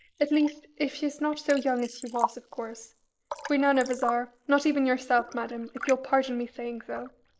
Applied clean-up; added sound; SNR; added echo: neural mask model Resemble Enhance denoiser.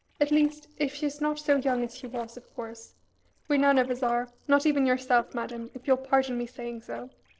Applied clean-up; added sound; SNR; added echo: neural separator model SepFormer DNS4.